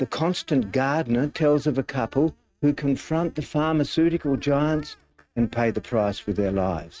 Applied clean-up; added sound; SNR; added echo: neural mask model RNNoise.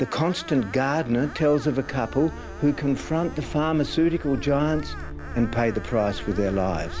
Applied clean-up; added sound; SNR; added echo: none; Screech; 18 dB; none.